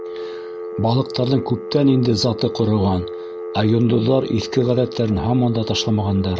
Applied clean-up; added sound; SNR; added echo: none; Telephone; 10 dB; none.